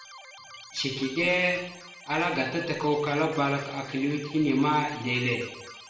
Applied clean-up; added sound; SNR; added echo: none; Keyboard (musical); 18 dB; reverberation time 0.8 s.